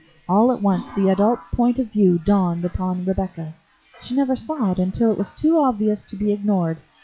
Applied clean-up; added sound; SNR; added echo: classical method log-MMSE.